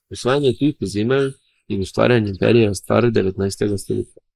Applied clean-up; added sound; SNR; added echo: neural mask model Resemble Enhance denoiser.